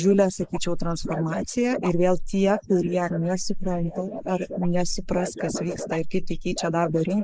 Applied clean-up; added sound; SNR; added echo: neural mask model Resemble Enhance denoiser.